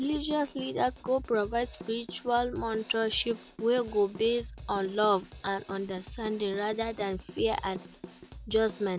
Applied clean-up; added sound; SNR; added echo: none; Drum kit; 15 dB; none.